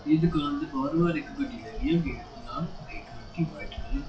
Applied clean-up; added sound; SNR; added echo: classical method WPE with log-MMSE.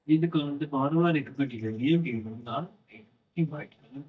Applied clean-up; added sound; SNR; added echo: neural mask model DeepFilterNet 3.